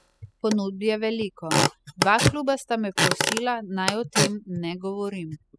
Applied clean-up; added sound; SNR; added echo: classical method spectral subtraction.